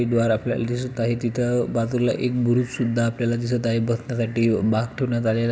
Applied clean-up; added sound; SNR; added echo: none; none; none; none.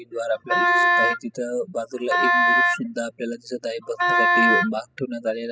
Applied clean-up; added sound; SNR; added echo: classical method spectral subtraction.